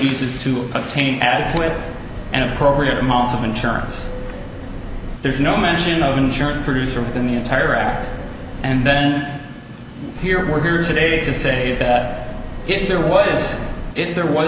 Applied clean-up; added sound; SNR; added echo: none; Subway, metro, underground; 8 dB; none.